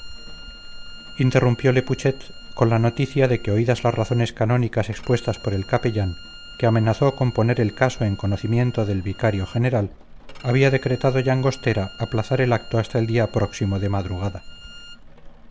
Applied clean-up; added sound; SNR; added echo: none; Bowed string instrument + Rain; 17 dB; none.